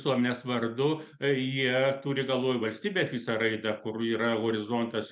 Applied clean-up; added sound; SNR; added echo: none; none; none; none.